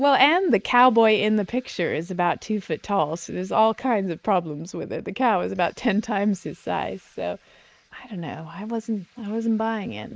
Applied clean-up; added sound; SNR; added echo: neural mask model Resemble Enhance denoiser.